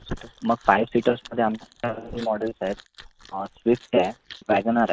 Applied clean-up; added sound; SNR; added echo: none; Chewing, mastication; 19 dB; none.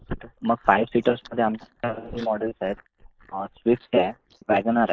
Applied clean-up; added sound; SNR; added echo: neural mask model Resemble Enhance denoiser.